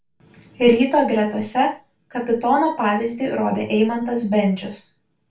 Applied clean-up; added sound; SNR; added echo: none; none; none; reverberation time 0.3 s.